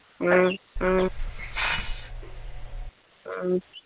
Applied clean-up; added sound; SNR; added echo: none; Hiss; 3 dB; none.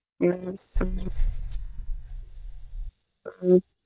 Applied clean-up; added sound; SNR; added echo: neural mask model DeepFilterNet 3.